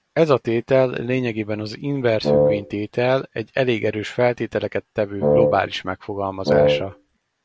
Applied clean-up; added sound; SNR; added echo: none; Wind instrument, woodwind instrument; -3 dB; none.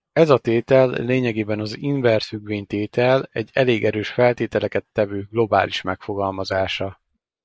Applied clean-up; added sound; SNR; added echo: neural mask model Resemble Enhance denoiser.